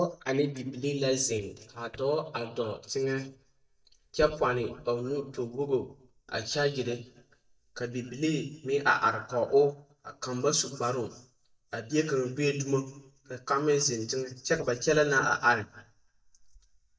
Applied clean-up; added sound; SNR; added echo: neural mask model DeepFilterNet 3.